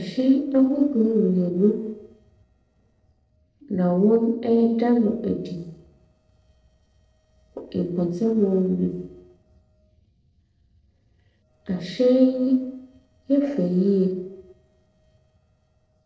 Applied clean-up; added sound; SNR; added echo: neural separator model SepFormer DNS4.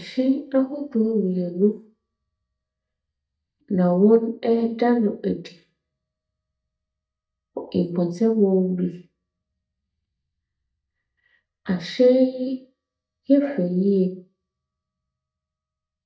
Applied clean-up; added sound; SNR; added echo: neural mask model DeepFilterNet 3.